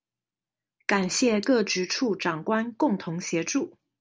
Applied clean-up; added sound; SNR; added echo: none; none; none; none.